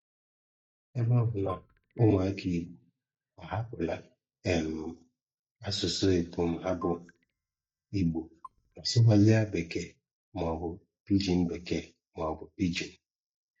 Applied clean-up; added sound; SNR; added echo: neural mask model DeepFilterNet 3.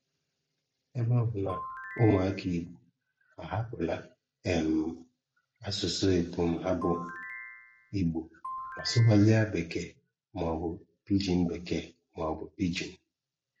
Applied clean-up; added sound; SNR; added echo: none; Ringtone / Chime; 12 dB; none.